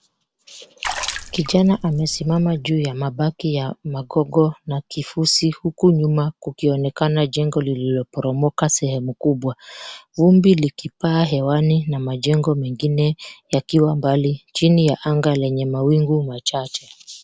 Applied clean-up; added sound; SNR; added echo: none; Water / Splash, splatter; 12 dB; none.